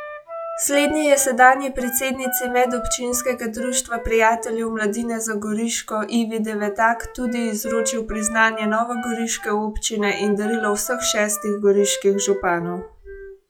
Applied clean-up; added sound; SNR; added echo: classical method log-MMSE.